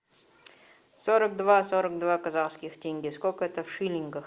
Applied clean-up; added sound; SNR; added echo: none; none; none; none.